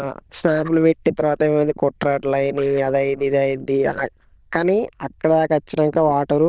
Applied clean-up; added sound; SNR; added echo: neural diffusion model UNIVERSE++.